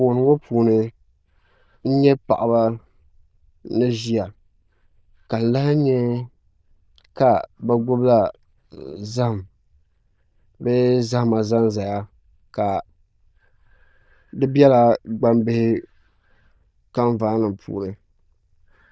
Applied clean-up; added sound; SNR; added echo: neural diffusion model UNIVERSE++.